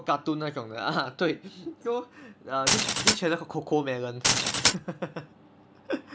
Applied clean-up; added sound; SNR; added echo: none; Glass; -5 dB; none.